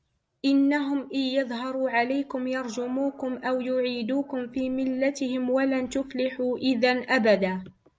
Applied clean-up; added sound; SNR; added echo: none; none; none; none.